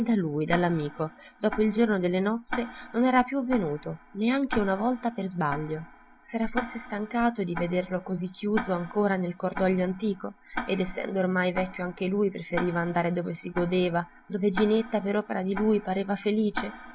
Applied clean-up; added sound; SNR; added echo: none; Tick-tock; 12 dB; none.